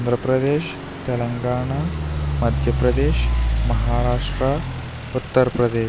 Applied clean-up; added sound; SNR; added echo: none; Idling / Truck; 1 dB; none.